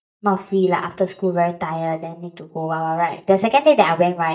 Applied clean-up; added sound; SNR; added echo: neural mask model DeepFilterNet 3.